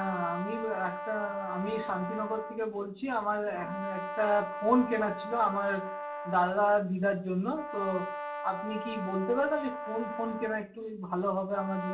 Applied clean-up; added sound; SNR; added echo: none; Brass instrument; 8 dB; reverberation time 0.3 s.